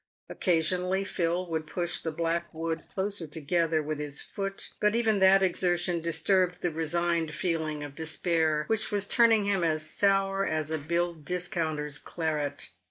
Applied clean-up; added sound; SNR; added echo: neural mask model DeepFilterNet 3.